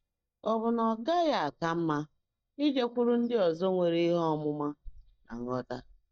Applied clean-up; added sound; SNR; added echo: neural mask model DeepFilterNet 3.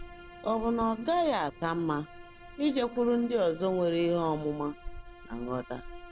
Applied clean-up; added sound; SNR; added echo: none; Bowed string instrument + Bird vocalization, bird call, bird song; 15 dB; none.